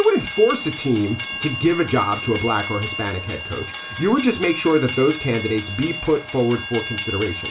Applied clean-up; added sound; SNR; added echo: none; Train; 7 dB; reverberation time 0.2 s.